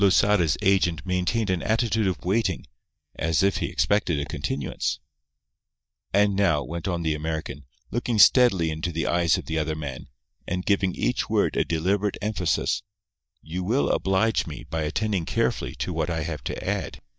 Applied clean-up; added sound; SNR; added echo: neural mask model DeepFilterNet 3.